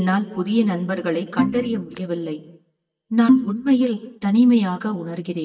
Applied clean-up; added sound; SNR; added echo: neural mask model DeepFilterNet 3.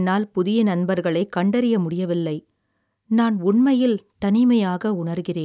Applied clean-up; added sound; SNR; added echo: none; none; none; none.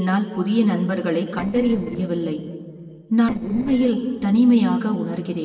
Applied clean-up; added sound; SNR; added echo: neural separator model SepFormer DNS4.